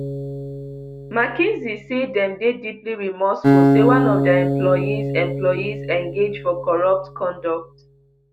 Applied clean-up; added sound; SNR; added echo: none; Acoustic guitar; 0 dB; none.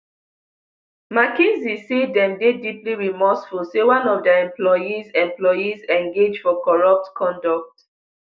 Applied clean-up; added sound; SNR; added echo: none; none; none; none.